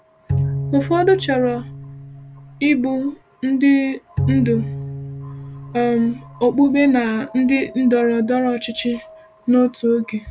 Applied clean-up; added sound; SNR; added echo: none; Bowed string instrument; 7 dB; none.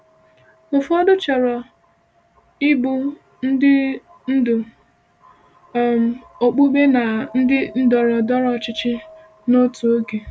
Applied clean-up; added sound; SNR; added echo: none; none; none; none.